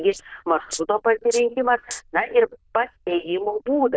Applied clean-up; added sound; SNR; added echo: neural diffusion model UNIVERSE++.